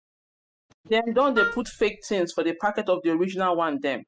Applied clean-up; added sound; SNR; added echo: classical method spectral subtraction.